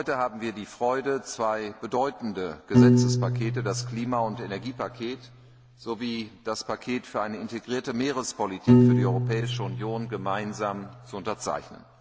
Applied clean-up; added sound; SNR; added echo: none; Piano; -3 dB; none.